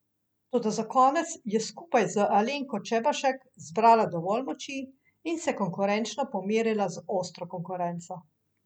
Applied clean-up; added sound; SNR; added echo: none; none; none; none.